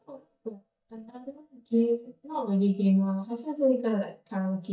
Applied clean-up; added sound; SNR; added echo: neural mask model DeepFilterNet 3.